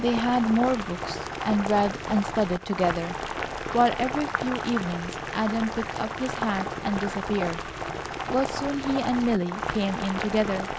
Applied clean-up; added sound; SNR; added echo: none; Boiling; 5 dB; none.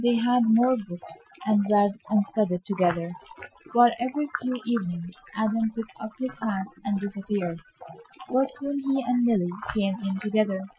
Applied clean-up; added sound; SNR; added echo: classical method Wiener filter.